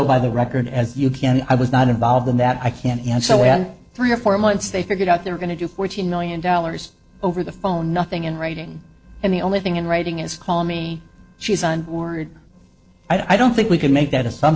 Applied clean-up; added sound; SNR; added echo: neural separator model SepFormer DNS4.